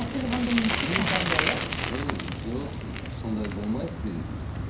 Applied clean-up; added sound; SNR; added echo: none; Bicycle; -1 dB; reverberation time 0.5 s.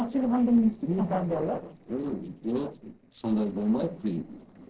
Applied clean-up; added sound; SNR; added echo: neural separator model SepFormer DNS4.